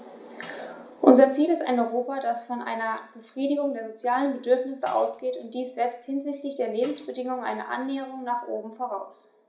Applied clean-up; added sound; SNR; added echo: none; Tambourine; 11 dB; reverberation time 0.5 s.